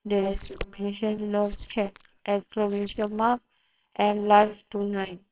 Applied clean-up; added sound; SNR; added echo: neural separator model SepFormer WHAMR!.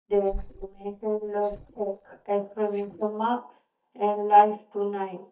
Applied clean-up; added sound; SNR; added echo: neural mask model DeepFilterNet 3.